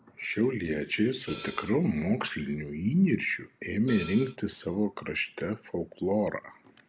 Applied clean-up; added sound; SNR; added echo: none; Hi-hat; 13 dB; none.